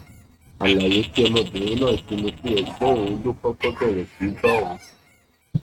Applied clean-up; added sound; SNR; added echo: neural mask model RNNoise.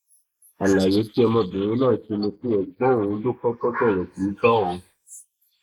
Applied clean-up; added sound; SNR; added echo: neural mask model Resemble Enhance denoiser.